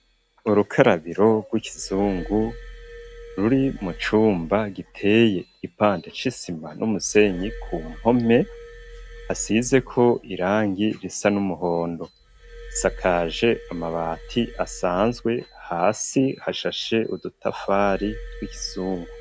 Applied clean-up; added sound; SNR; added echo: none; Glass; 18 dB; none.